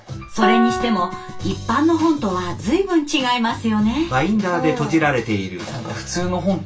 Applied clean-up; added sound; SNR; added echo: none; Piano; 7 dB; reverberation time 0.2 s.